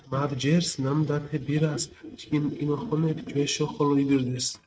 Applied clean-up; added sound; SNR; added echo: neural mask model RNNoise.